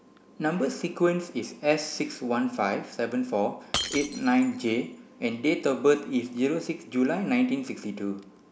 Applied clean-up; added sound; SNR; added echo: none; Shatter; 16 dB; none.